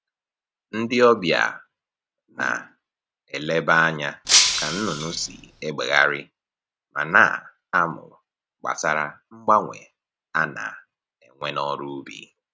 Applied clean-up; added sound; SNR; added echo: none; Shatter; -2 dB; none.